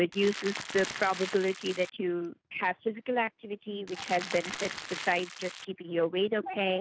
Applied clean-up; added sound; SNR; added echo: none; Crackle; 9 dB; none.